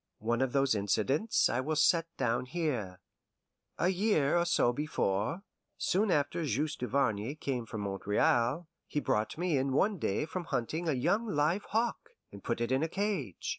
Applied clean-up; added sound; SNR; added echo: none; none; none; none.